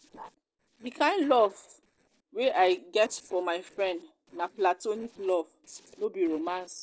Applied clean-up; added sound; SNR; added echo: neural separator model SepFormer DNS4.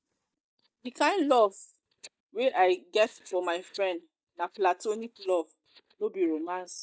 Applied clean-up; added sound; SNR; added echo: neural mask model DeepFilterNet 3.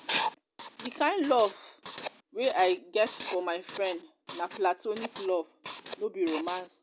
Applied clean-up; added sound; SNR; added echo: none; Writing; 3 dB; none.